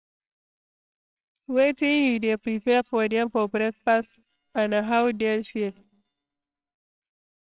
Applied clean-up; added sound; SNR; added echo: neural separator model SepFormer WHAMR!.